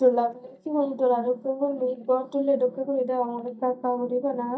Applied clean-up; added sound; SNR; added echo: neural mask model DeepFilterNet 3.